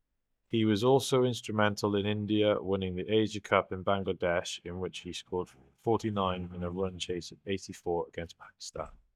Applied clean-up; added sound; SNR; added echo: neural mask model DeepFilterNet 3.